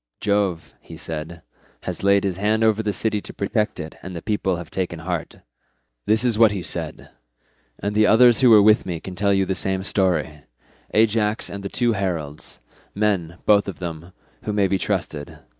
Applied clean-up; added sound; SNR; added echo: neural mask model DeepFilterNet 3.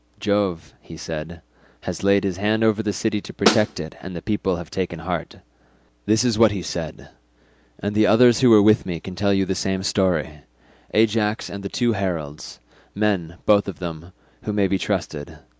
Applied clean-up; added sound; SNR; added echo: none; Snare drum; -1 dB; none.